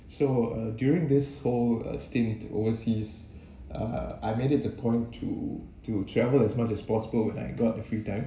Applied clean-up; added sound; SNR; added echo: none; none; none; reverberation time 0.7 s.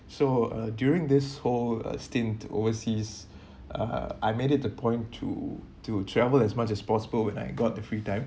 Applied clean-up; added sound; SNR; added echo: none; none; none; none.